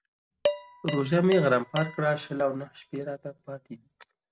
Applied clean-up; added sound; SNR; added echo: none; Dishes, pots, and pans; 8 dB; none.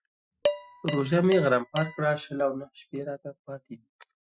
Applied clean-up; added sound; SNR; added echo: classical method Wiener filter.